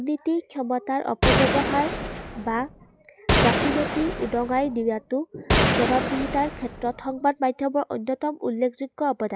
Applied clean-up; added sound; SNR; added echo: none; Gunshot, gunfire; -1 dB; none.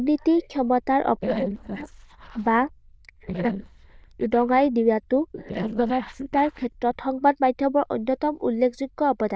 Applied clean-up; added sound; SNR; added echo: neural diffusion model UNIVERSE++.